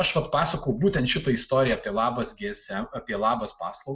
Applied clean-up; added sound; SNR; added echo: none; none; none; none.